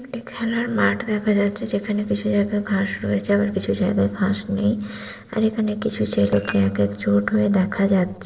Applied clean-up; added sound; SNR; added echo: neural separator model SepFormer DNS4.